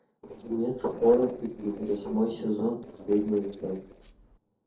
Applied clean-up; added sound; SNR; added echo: neural separator model SepFormer DNS4.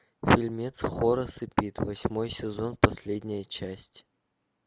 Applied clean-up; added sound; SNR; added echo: none; none; none; none.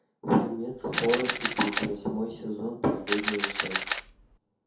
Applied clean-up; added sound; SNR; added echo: none; Camera; 1 dB; reverberation time 0.5 s.